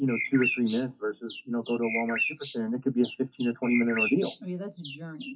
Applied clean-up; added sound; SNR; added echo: classical method WPE with log-MMSE.